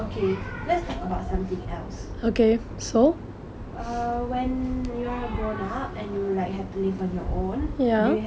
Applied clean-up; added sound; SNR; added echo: none; none; none; none.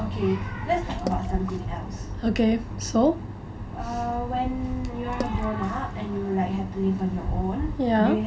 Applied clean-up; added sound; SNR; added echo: none; Water / Splash, splatter; 17 dB; reverberation time 0.2 s.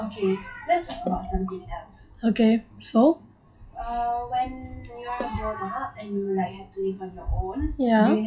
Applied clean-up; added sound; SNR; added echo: classical method WPE with log-MMSE.